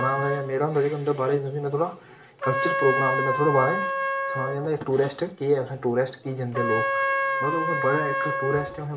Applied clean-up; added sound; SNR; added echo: none; Trumpet; 2 dB; reverberation time 0.4 s.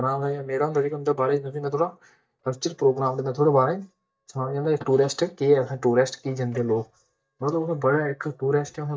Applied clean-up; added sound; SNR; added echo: neural mask model DeepFilterNet 3.